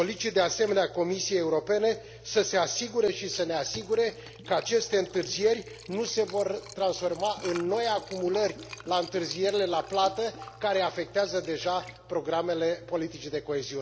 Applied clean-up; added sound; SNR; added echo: none; Liquid; 19 dB; none.